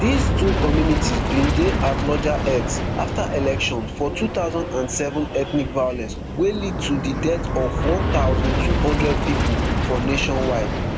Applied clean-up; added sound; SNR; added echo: none; Aircraft; -1 dB; none.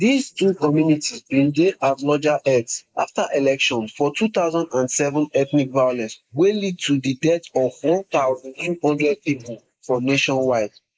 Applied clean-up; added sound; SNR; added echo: neural mask model Resemble Enhance denoiser.